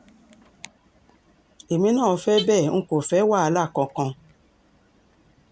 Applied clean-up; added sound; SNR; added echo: none; Alarm / Car; 19 dB; none.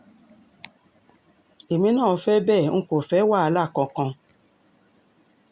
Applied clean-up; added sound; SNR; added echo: none; none; none; none.